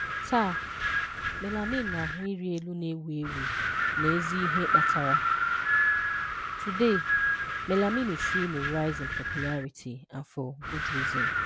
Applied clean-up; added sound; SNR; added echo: none; Wind; -3 dB; none.